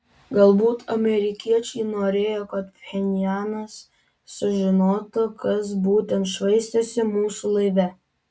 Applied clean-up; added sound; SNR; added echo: none; none; none; none.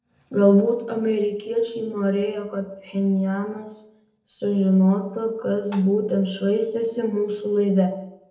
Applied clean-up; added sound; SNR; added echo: neural separator model SepFormer DNS4.